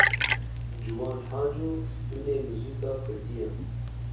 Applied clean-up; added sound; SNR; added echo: none; Liquid; -4 dB; reverberation time 0.6 s.